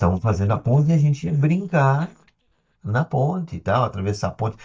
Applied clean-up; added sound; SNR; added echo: neural mask model DeepFilterNet 3.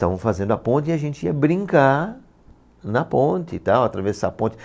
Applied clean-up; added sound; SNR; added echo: none; none; none; none.